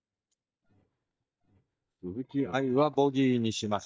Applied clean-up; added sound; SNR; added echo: neural mask model DeepFilterNet 3.